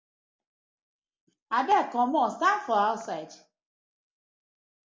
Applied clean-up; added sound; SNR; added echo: none; none; none; none.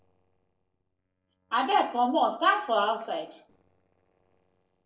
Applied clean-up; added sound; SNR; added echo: neural separator model SepFormer DNS4.